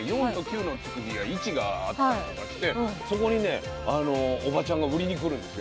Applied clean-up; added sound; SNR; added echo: none; none; none; none.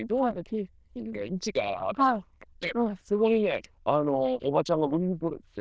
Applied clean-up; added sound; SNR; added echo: neural diffusion model UNIVERSE++.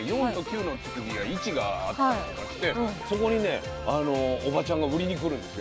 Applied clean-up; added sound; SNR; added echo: none; Scratching (performance technique); 20 dB; none.